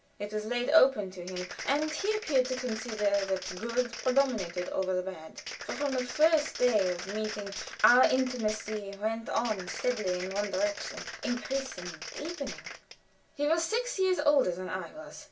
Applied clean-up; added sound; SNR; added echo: none; Applause; 11 dB; reverberation time 0.2 s.